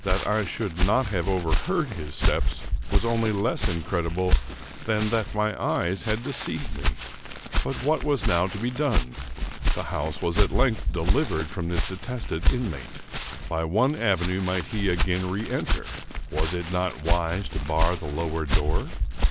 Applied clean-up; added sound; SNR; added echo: none; Walk, footsteps; -1 dB; none.